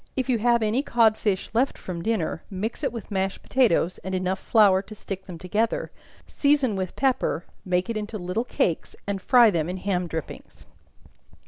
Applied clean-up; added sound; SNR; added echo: none; none; none; none.